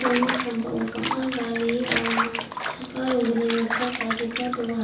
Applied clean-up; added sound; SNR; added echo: none; Bathtub (filling or washing) / Water; 3 dB; reverberation time 0.6 s.